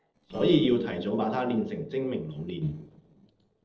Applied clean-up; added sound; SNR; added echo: neural separator model SepFormer DNS4.